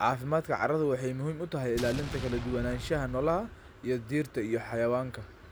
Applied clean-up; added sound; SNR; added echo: none; Explosion; 10 dB; none.